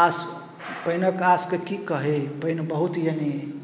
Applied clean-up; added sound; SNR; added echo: none; none; none; none.